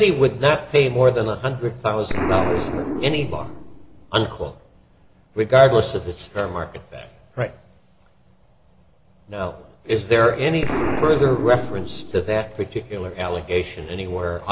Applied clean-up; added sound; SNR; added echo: none; Explosion; 9 dB; none.